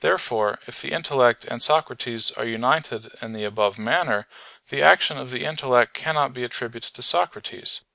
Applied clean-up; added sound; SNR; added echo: none; none; none; none.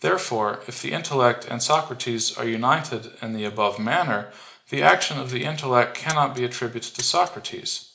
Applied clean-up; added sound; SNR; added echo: none; Mechanisms; 16 dB; reverberation time 0.4 s.